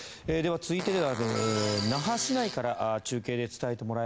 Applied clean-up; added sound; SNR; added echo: none; Fart; 12 dB; none.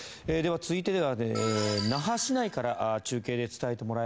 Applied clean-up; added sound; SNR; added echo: none; none; none; none.